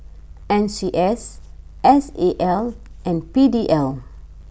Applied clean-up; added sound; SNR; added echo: none; none; none; none.